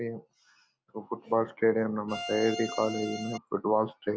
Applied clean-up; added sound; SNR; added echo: none; Bowed string instrument; 8 dB; none.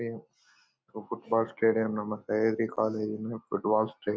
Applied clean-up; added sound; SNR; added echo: none; none; none; none.